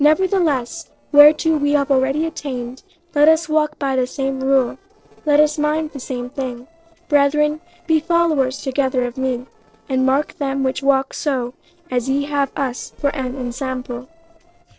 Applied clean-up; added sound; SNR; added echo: neural separator model SepFormer DNS4.